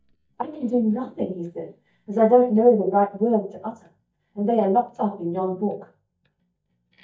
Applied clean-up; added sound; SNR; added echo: neural mask model DeepFilterNet 3.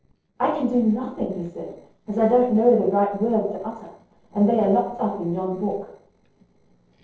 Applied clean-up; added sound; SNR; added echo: neural separator model SepFormer DNS4.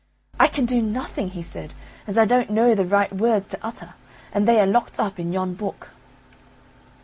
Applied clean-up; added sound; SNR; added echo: none; none; none; none.